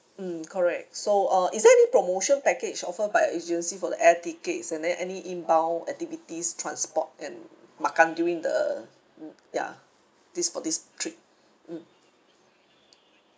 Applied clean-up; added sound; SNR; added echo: none; none; none; none.